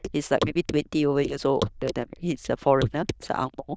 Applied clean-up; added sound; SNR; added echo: neural diffusion model UNIVERSE++.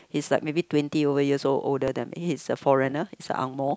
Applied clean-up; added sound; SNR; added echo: none; none; none; none.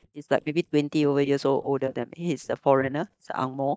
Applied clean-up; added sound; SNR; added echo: neural mask model DeepFilterNet 3.